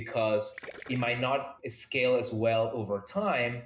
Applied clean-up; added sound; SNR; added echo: none; Gurgling; 20 dB; reverberation time 0.2 s.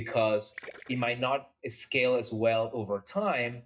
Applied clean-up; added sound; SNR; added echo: neural mask model DeepFilterNet 3.